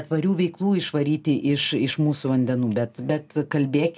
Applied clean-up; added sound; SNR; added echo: none; none; none; none.